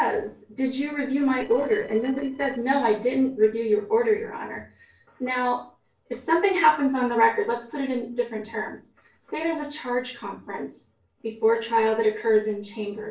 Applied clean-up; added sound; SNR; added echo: neural separator model SepFormer DNS4.